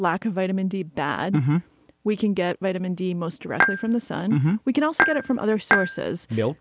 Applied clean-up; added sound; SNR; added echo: none; Dishes, pots, and pans / Chink, clink; 0 dB; none.